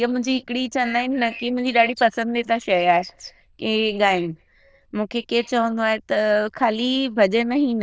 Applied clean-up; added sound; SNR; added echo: neural diffusion model UNIVERSE++.